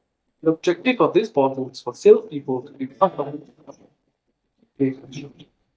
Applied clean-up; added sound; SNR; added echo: neural mask model DeepFilterNet 3.